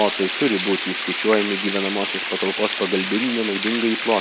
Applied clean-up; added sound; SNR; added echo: none; Water; 1 dB; none.